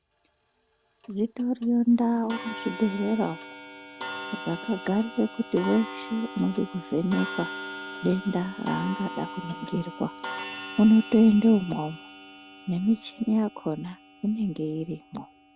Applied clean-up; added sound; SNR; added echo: none; Clock; 13 dB; none.